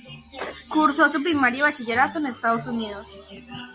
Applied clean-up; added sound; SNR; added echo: none; none; none; none.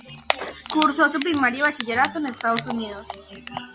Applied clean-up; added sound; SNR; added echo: none; Typing; 10 dB; none.